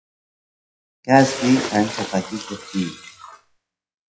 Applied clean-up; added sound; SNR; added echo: classical method WPE with log-MMSE.